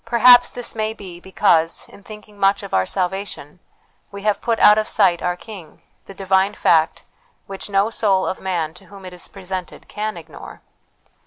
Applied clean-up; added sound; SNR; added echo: none; none; none; none.